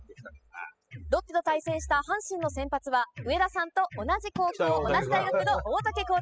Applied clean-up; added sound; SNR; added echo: classical method spectral subtraction.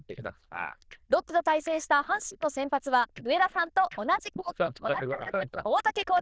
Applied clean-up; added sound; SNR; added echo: neural diffusion model UNIVERSE++.